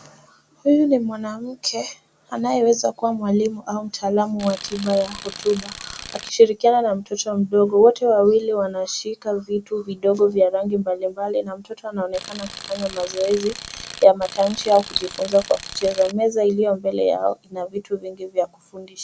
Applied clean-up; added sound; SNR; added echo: none; Tools; 15 dB; none.